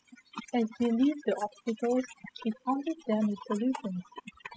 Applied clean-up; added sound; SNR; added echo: classical method spectral subtraction.